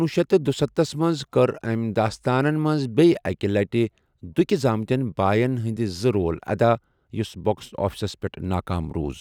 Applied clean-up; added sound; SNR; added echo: none; none; none; none.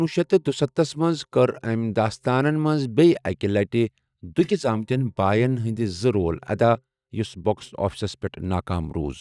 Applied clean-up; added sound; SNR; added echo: neural mask model DeepFilterNet 3.